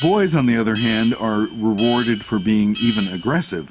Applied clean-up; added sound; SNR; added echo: none; Alarm; 13 dB; none.